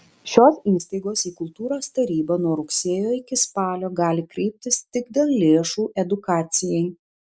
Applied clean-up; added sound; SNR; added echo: none; none; none; none.